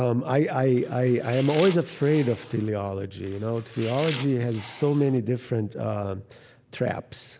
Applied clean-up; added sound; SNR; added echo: none; Domestic sounds, home sounds; 16 dB; none.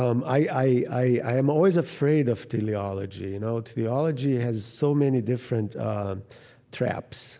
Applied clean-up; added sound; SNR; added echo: none; none; none; none.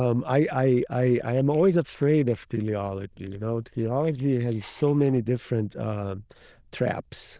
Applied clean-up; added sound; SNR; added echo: neural diffusion model UNIVERSE++.